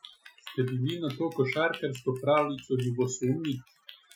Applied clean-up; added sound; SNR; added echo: classical method Wiener filter.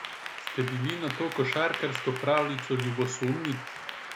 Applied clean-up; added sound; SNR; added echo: none; Applause / Clapping; 7 dB; none.